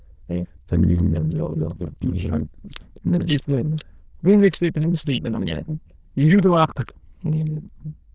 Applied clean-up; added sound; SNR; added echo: neural diffusion model UNIVERSE++.